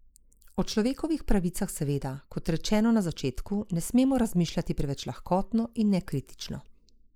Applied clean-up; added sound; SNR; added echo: neural mask model Resemble Enhance denoiser.